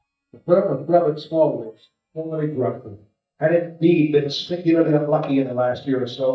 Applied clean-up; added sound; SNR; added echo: neural mask model DeepFilterNet 3.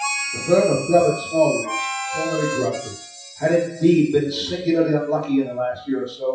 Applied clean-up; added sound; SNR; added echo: classical method WPE with log-MMSE.